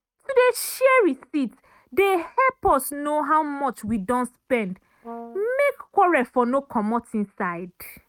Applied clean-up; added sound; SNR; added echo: neural mask model RNNoise.